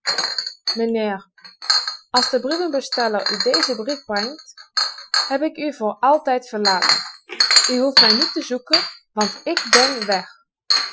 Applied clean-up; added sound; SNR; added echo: classical method Wiener filter.